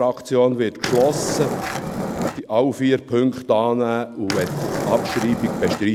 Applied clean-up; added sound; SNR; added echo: none; Skateboard; 4 dB; none.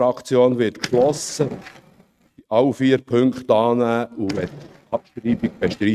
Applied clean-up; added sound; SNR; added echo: neural mask model RNNoise.